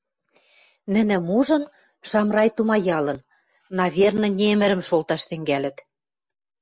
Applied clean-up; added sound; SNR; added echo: none; none; none; none.